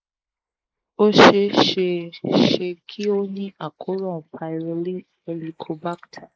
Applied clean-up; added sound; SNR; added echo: neural mask model Resemble Enhance denoiser.